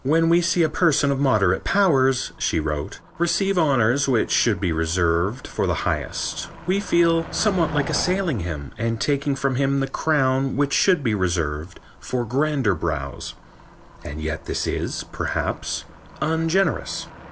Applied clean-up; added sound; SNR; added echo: none; Motor vehicle (road); 18 dB; none.